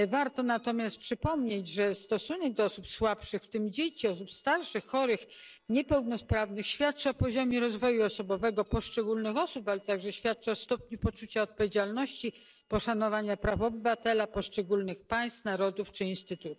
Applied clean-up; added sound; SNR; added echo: neural separator model SepFormer DNS4.